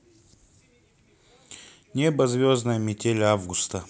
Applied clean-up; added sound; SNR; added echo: none; none; none; none.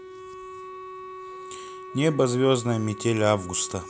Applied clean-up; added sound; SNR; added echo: none; Wind instrument, woodwind instrument; 13 dB; none.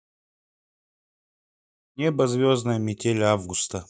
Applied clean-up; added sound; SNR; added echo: neural mask model DeepFilterNet 3.